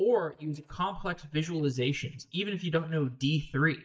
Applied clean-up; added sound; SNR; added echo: neural mask model DeepFilterNet 3.